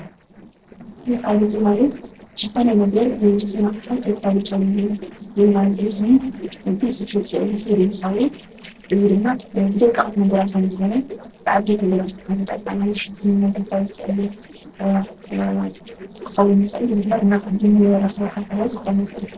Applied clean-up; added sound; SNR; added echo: neural separator model SepFormer DNS4.